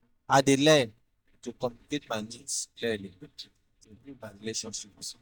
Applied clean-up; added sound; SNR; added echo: neural mask model DeepFilterNet 3.